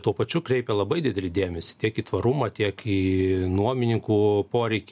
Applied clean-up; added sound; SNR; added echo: none; none; none; none.